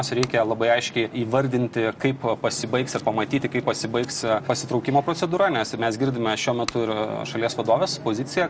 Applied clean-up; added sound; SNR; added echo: none; Bowed string instrument + Packing tape, duct tape; 18 dB; none.